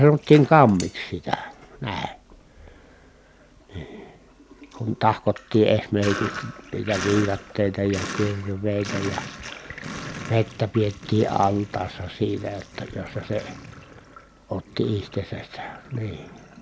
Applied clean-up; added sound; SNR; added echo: none; Sink (filling or washing); 14 dB; none.